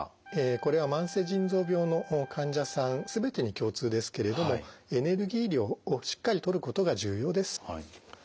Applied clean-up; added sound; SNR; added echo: none; Trumpet; 19 dB; none.